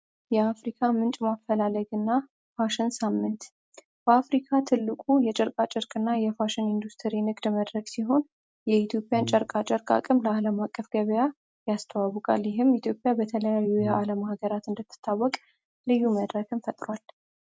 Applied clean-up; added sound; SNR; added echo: none; Brass instrument; 11 dB; none.